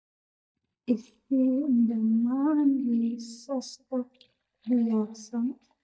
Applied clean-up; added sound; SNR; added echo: neural mask model DeepFilterNet 3.